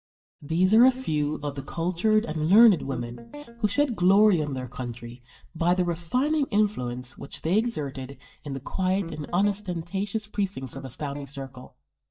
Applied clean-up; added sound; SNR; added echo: neural mask model DeepFilterNet 3.